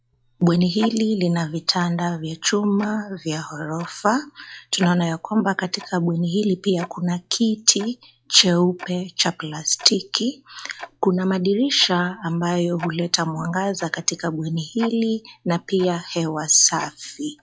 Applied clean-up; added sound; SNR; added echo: classical method log-MMSE.